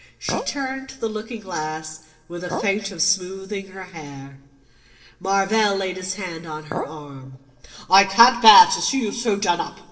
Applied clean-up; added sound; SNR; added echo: neural separator model SepFormer DNS4.